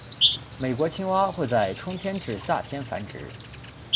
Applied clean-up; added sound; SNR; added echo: none; Insect; 3 dB; none.